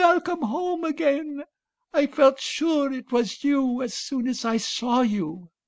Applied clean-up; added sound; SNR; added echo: none; none; none; none.